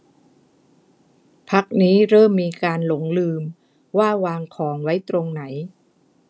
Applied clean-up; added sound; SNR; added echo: none; none; none; none.